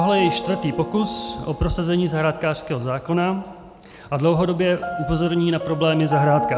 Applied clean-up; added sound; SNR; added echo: none; Piano; 9 dB; none.